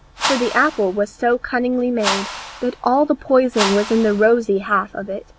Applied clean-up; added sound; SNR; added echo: none; Whoosh, swoosh, swish; 8 dB; none.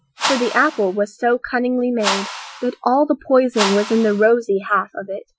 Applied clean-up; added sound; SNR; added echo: classical method Wiener filter.